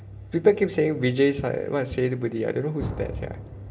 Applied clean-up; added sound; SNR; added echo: none; Drum; 14 dB; reverberation time 1.8 s.